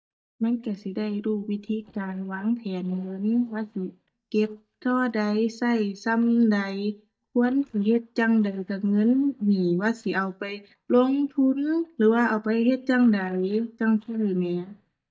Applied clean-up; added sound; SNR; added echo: neural mask model DeepFilterNet 3.